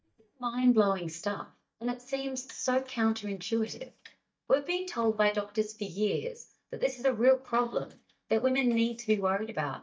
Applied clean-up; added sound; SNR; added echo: neural mask model DeepFilterNet 3.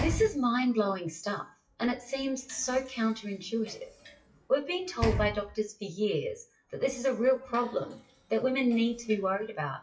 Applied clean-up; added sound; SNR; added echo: classical method WPE with log-MMSE.